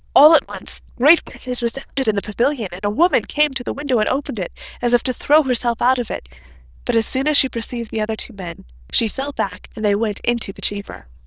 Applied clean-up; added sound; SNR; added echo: neural diffusion model UNIVERSE++.